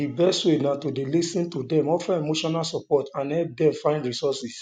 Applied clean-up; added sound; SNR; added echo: none; none; none; none.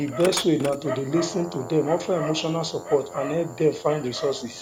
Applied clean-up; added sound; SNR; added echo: none; Dog; 10 dB; none.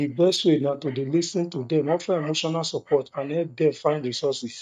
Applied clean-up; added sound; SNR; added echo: neural mask model DeepFilterNet 3.